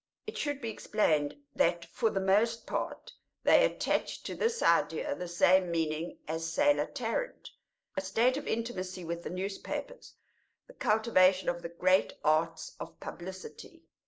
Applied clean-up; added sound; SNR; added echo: none; none; none; none.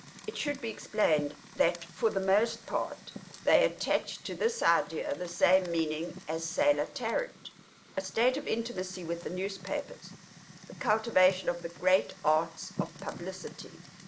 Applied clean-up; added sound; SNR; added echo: none; Fire; 17 dB; none.